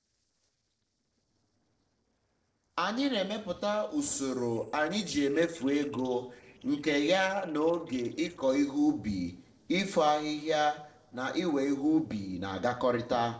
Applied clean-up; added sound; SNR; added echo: neural separator model SepFormer DNS4.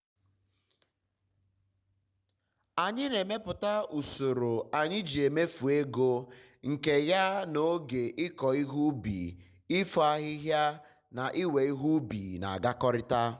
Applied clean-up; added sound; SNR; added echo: none; none; none; none.